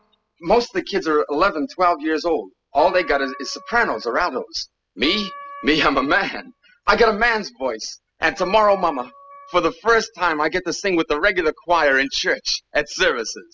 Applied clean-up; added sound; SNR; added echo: classical method spectral subtraction.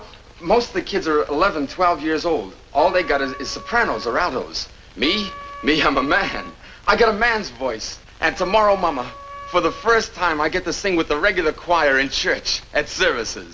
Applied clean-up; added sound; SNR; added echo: none; Wind instrument, woodwind instrument; 16 dB; none.